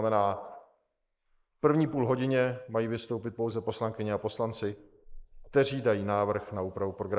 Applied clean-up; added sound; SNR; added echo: neural mask model Resemble Enhance denoiser.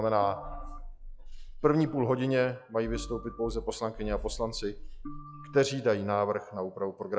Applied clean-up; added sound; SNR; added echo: classical method log-MMSE.